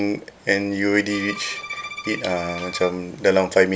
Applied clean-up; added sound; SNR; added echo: none; Bowed string instrument; 13 dB; none.